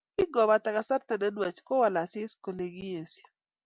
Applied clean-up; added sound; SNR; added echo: none; none; none; none.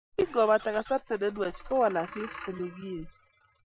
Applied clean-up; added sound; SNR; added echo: classical method Wiener filter.